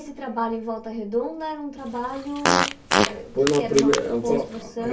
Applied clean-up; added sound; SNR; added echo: none; Fart; 0 dB; reverberation time 0.2 s.